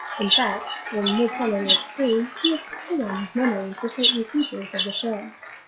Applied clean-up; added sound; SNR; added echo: classical method log-MMSE.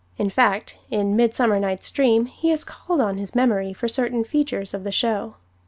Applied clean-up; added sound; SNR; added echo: none; none; none; none.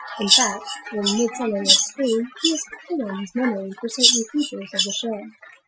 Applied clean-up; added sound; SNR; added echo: classical method Wiener filter.